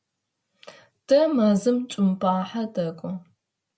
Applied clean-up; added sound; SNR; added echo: none; none; none; none.